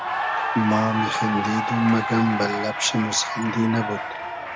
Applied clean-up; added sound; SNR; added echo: none; Cheering; 3 dB; none.